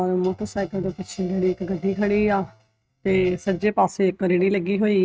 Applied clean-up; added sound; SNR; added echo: neural mask model RNNoise.